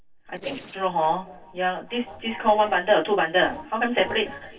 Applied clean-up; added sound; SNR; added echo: neural separator model SepFormer DNS4.